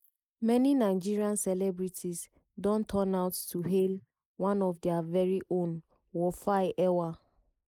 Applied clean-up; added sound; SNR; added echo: neural mask model Resemble Enhance denoiser.